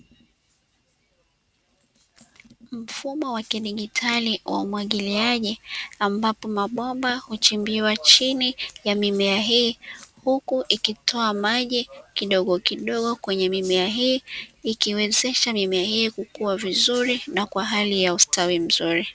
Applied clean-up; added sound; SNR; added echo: none; none; none; none.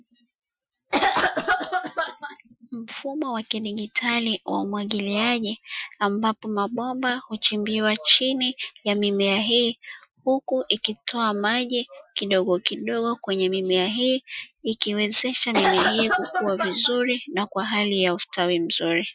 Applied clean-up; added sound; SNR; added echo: classical method Wiener filter.